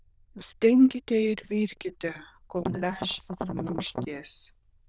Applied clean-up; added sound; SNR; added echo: neural diffusion model UNIVERSE++.